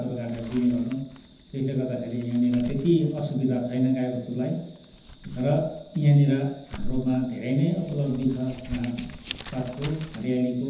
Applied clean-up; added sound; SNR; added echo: none; Crumpling, crinkling; 14 dB; reverberation time 0.9 s.